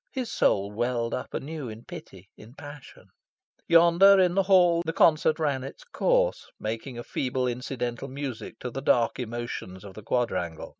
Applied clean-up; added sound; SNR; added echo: none; none; none; none.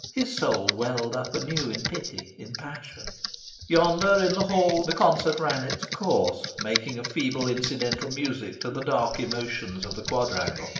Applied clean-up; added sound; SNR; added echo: none; Computer keyboard; 8 dB; reverberation time 0.8 s.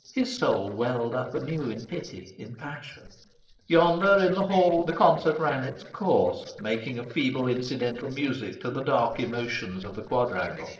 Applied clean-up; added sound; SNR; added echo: neural separator model SepFormer DNS4.